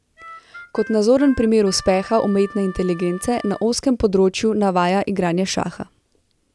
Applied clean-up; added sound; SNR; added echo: none; Harmonica; 20 dB; none.